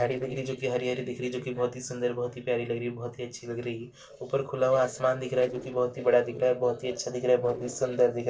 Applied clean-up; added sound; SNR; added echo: neural separator model SepFormer DNS4.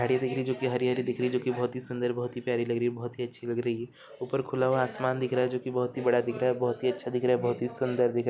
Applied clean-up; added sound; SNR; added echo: none; none; none; none.